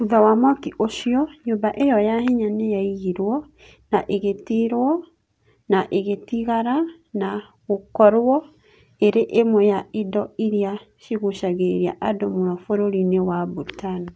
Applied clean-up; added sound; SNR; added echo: none; none; none; none.